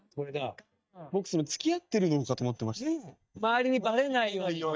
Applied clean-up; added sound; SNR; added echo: neural mask model DeepFilterNet 3.